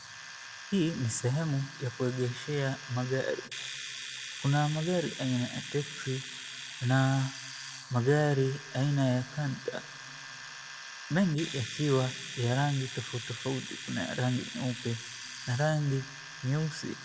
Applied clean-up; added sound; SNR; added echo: none; Domestic sounds, home sounds; 11 dB; reverberation time 1.1 s.